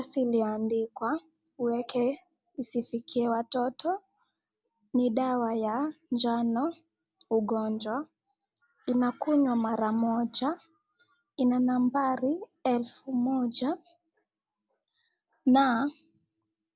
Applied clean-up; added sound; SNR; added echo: none; none; none; none.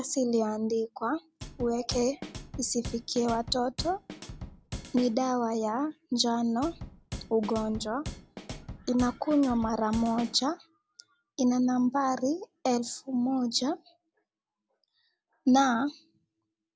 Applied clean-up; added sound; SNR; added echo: none; Drum kit; 12 dB; none.